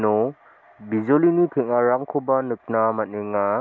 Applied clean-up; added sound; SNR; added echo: none; none; none; none.